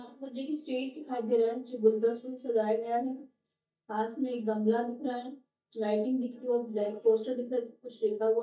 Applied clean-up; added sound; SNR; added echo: neural mask model DeepFilterNet 3.